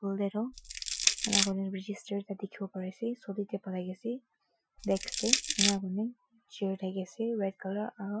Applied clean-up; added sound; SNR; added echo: classical method Wiener filter.